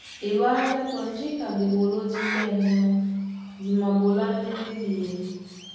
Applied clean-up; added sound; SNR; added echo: none; Bird; 14 dB; reverberation time 1.3 s.